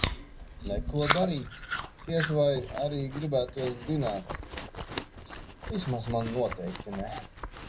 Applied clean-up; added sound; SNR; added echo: none; Chewing, mastication; 4 dB; reverberation time 0.4 s.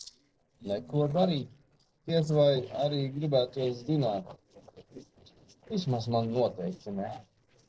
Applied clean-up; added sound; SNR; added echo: neural separator model SepFormer DNS4.